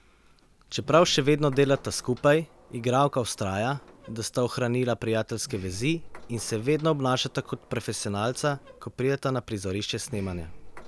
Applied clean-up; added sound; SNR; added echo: none; Sliding door; 20 dB; none.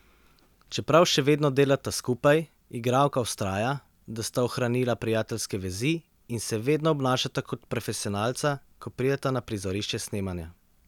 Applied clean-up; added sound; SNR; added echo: none; none; none; none.